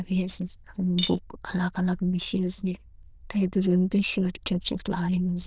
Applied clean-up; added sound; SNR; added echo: neural diffusion model UNIVERSE++.